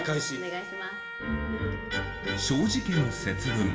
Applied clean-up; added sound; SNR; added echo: none; Trumpet; 10 dB; reverberation time 1.4 s.